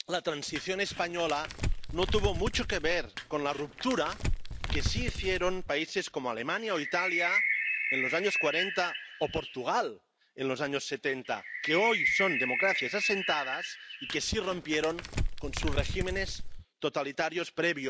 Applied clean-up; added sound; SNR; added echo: none; Bird + Crumpling, crinkling; 0 dB; none.